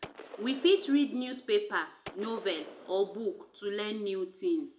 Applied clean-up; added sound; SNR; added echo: none; Gunshot, gunfire; 18 dB; reverberation time 0.4 s.